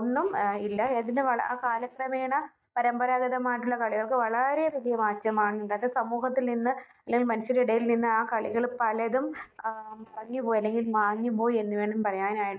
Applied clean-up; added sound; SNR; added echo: neural mask model DeepFilterNet 3.